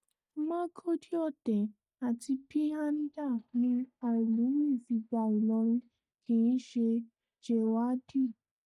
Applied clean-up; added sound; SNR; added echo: neural mask model DeepFilterNet 3.